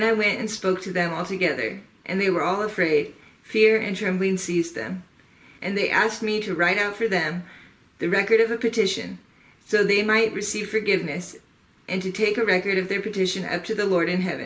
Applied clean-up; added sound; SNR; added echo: none; none; none; none.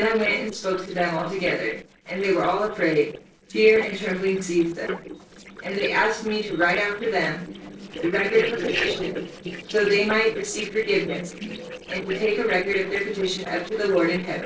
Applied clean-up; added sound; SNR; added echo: neural separator model SepFormer DNS4.